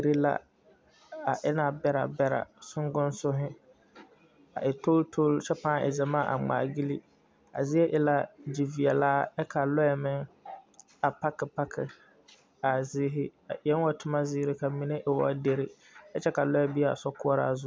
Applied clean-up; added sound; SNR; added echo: none; none; none; none.